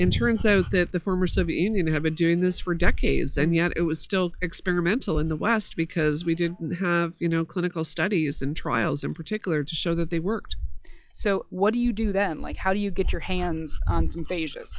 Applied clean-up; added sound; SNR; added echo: classical method log-MMSE.